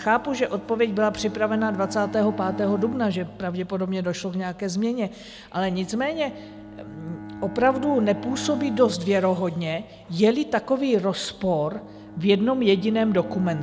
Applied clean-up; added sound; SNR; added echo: none; Bowed string instrument; 14 dB; none.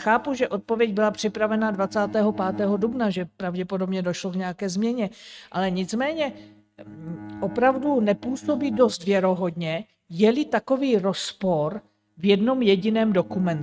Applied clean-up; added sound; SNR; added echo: neural mask model RNNoise.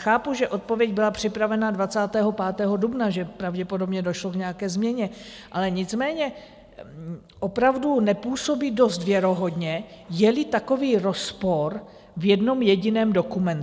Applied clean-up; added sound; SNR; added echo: none; none; none; none.